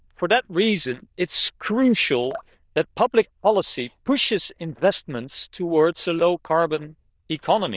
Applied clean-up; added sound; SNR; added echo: neural diffusion model UNIVERSE++.